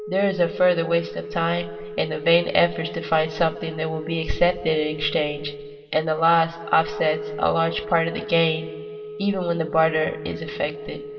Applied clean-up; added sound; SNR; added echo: none; Wind instrument, woodwind instrument; 12 dB; reverberation time 1.7 s.